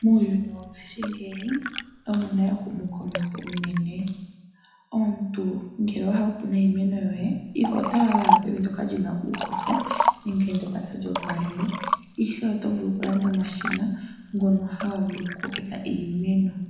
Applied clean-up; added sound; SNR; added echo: none; Liquid; 6 dB; reverberation time 0.9 s.